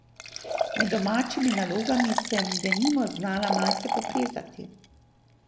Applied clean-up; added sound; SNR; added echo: none; Liquid; 3 dB; none.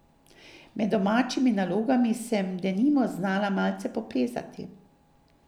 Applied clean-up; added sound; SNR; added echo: none; none; none; none.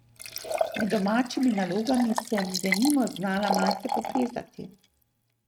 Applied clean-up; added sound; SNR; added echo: neural mask model RNNoise.